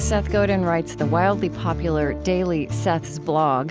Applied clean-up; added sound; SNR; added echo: none; none; none; none.